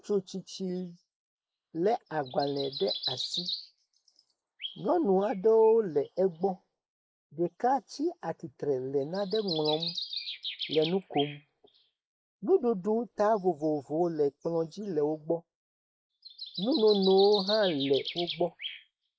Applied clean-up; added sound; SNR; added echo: neural mask model Resemble Enhance denoiser.